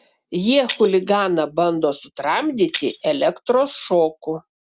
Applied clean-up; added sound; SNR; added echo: none; Shatter; 14 dB; none.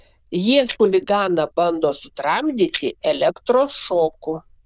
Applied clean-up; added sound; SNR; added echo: neural diffusion model UNIVERSE++.